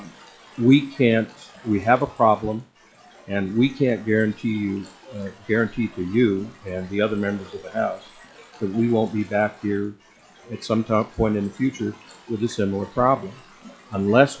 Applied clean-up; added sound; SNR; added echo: classical method log-MMSE.